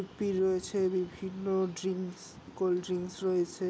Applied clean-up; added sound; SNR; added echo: none; none; none; none.